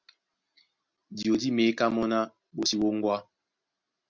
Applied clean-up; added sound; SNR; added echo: none; none; none; none.